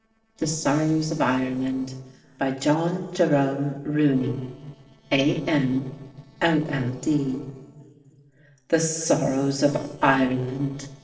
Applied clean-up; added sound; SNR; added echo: neural separator model SepFormer DNS4.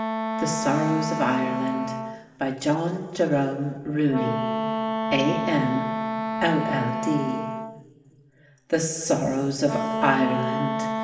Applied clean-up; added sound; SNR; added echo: none; Wind instrument, woodwind instrument; 3 dB; reverberation time 2.6 s.